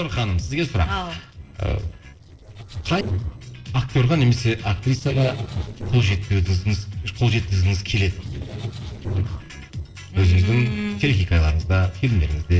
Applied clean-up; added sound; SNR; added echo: neural separator model SepFormer DNS4.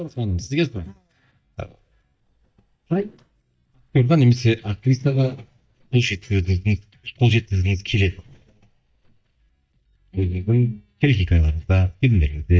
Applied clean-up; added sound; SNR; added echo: neural mask model DeepFilterNet 3.